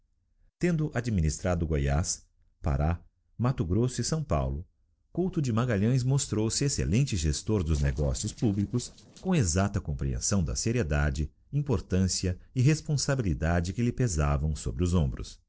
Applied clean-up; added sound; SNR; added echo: neural separator model SepFormer DNS4.